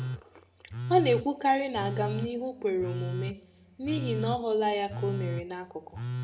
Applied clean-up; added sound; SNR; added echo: none; Telephone; 6 dB; reverberation time 1.3 s.